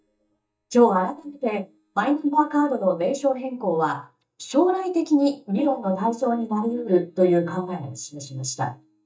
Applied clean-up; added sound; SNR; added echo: neural mask model DeepFilterNet 3.